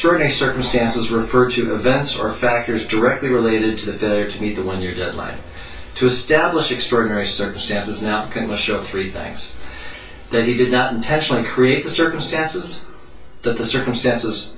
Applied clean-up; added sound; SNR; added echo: none; none; none; reverberation time 0.2 s.